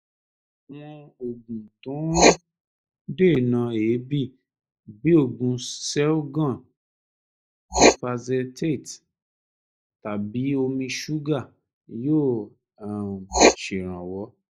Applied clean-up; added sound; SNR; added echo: neural mask model Resemble Enhance denoiser.